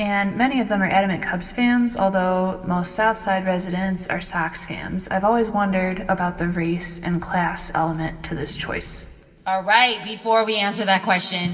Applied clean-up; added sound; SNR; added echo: none; none; none; reverberation time 1.9 s.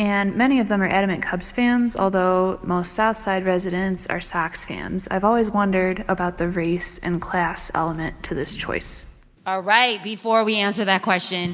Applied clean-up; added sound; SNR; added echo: none; none; none; none.